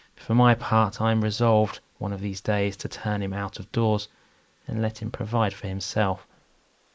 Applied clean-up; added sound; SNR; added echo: neural mask model Resemble Enhance denoiser.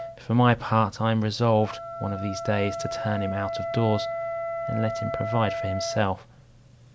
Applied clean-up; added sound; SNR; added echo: none; Wind instrument, woodwind instrument; 7 dB; none.